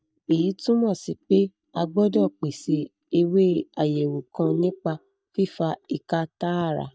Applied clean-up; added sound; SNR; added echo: neural mask model DeepFilterNet 3.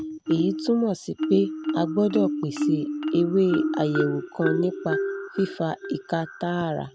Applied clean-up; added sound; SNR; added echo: none; Marimba, xylophone; 3 dB; none.